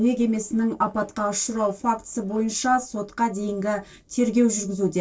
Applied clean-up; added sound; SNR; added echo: neural separator model SepFormer DNS4.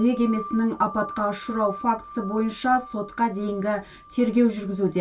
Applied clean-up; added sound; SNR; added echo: none; Wind chime; 16 dB; reverberation time 0.2 s.